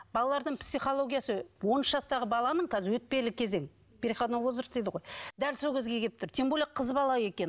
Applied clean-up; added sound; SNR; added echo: none; none; none; none.